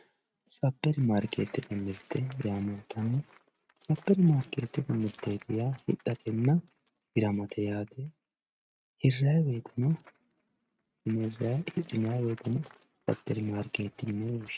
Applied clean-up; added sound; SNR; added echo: neural mask model RNNoise.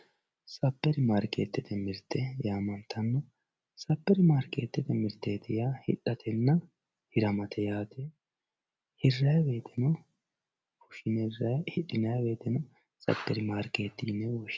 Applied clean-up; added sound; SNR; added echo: none; none; none; none.